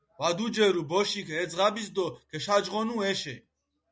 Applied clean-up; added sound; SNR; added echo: none; none; none; none.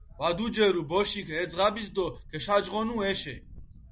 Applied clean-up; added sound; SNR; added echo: none; Wind; 19 dB; none.